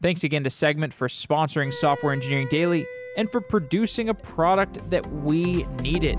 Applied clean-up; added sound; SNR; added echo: none; Wind instrument, woodwind instrument; 14 dB; none.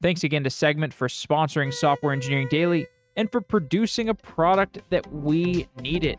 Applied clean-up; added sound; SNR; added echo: neural mask model RNNoise.